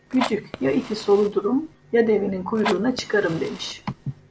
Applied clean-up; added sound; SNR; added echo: none; Fire; 12 dB; none.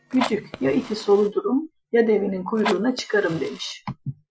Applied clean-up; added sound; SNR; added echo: classical method Wiener filter.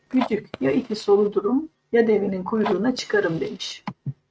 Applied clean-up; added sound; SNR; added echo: neural mask model RNNoise.